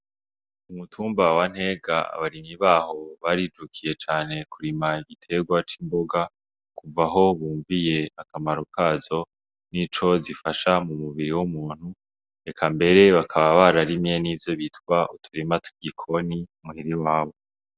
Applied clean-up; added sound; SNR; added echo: none; none; none; none.